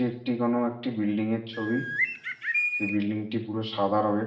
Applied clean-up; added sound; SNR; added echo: none; Bird; 2 dB; reverberation time 0.8 s.